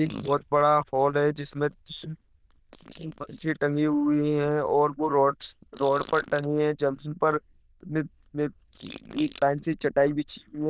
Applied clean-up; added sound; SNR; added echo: neural diffusion model UNIVERSE++.